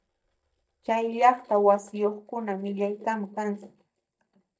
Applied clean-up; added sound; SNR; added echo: neural mask model DeepFilterNet 3.